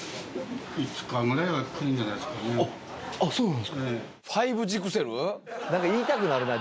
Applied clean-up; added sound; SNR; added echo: none; none; none; none.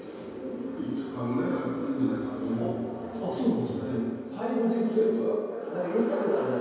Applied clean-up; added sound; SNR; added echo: none; none; none; reverberation time 2.2 s.